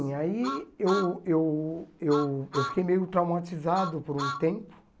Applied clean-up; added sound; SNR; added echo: none; Truck; 10 dB; none.